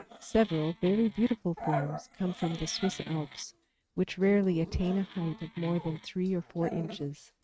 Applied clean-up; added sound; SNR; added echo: neural mask model RNNoise.